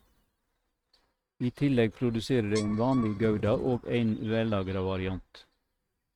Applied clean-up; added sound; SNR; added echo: neural mask model RNNoise.